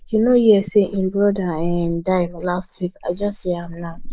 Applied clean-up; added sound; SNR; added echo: neural mask model Resemble Enhance denoiser.